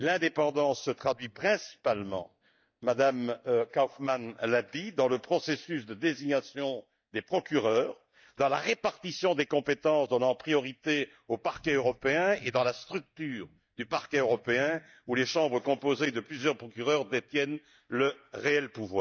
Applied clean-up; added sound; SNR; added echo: neural mask model DeepFilterNet 3.